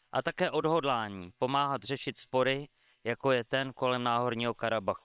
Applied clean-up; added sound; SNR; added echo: neural separator model SepFormer WHAM!.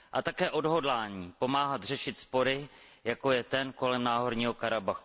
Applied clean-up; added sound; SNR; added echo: none; none; none; none.